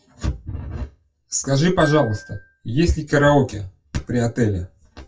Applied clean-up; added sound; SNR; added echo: classical method WPE with log-MMSE.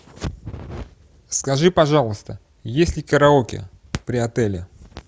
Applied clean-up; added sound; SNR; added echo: none; none; none; none.